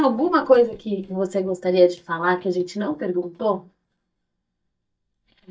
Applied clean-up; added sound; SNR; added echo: neural mask model DeepFilterNet 3.